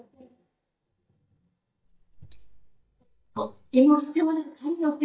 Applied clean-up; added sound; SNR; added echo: neural mask model DeepFilterNet 3.